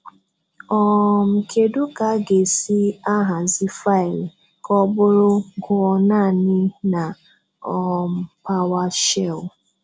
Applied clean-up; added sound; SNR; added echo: none; none; none; none.